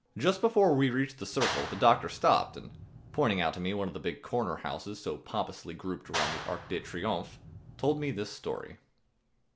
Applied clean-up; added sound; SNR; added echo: none; Clapping; 8 dB; none.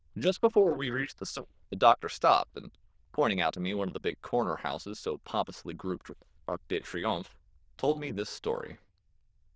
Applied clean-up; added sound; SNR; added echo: neural diffusion model UNIVERSE++.